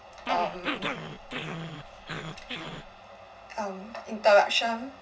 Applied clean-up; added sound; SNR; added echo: none; Growling; 7 dB; reverberation time 0.1 s.